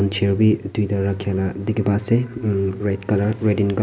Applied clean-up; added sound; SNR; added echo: none; none; none; none.